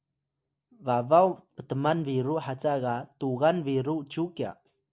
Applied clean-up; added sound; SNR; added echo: none; none; none; none.